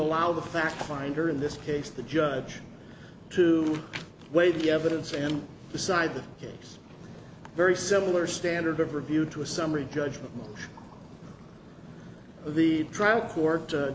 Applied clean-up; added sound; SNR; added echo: none; none; none; none.